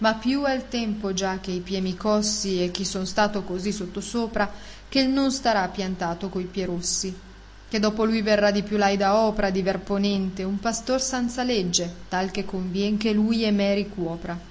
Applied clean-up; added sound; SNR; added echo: none; none; none; none.